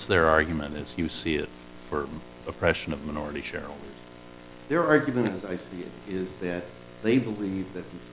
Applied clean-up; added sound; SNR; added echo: none; none; none; none.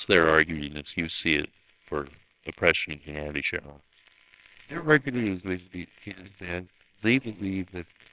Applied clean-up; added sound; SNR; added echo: neural separator model SepFormer WHAMR!.